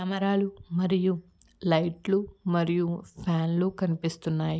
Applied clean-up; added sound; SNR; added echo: none; none; none; none.